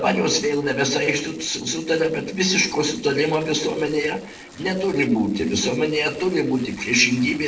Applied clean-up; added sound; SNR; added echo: neural separator model SepFormer DNS4.